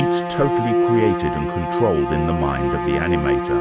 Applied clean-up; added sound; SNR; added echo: none; Bowed string instrument; -1 dB; none.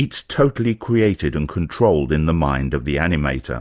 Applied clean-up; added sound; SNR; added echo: none; none; none; none.